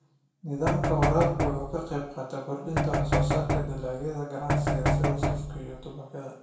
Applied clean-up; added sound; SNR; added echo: none; Knock; -4 dB; reverberation time 0.5 s.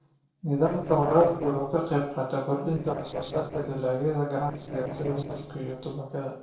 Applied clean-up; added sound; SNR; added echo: neural separator model SepFormer DNS4.